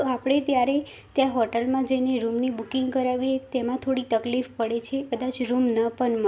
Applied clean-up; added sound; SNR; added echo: none; none; none; none.